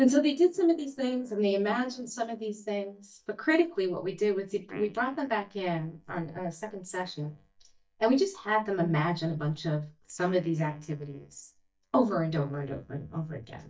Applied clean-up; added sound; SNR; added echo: neural mask model DeepFilterNet 3.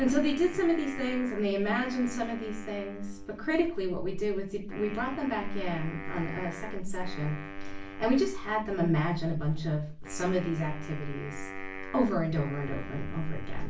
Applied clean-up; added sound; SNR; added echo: none; Wind instrument, woodwind instrument; 14 dB; reverberation time 0.3 s.